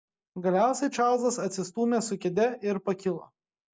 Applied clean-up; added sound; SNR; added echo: none; none; none; none.